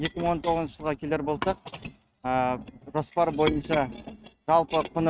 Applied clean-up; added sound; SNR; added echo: neural mask model RNNoise.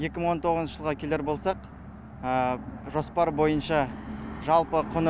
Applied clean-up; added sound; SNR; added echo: none; none; none; none.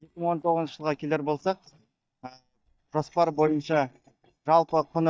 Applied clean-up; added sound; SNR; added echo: neural mask model DeepFilterNet 3.